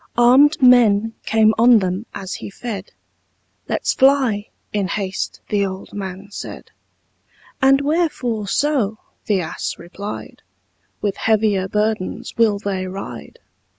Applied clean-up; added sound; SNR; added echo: none; none; none; none.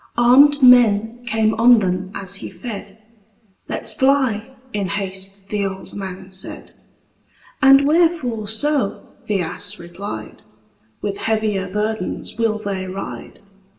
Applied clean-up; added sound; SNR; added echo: none; none; none; reverberation time 1.3 s.